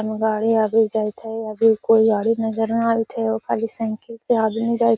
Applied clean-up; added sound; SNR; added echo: none; none; none; none.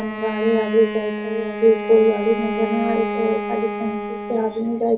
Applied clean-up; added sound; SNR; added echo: none; Bowed string instrument; 6 dB; reverberation time 0.3 s.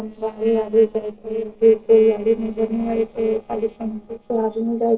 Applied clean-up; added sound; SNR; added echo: neural separator model SepFormer DNS4.